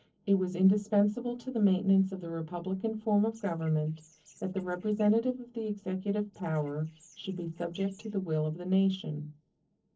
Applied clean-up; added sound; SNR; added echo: neural separator model SepFormer DNS4.